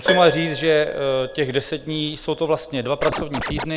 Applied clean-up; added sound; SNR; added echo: none; Keyboard (musical) + Scratching (performance technique); 7 dB; none.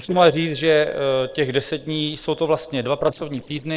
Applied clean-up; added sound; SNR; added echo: neural separator model SepFormer DNS4.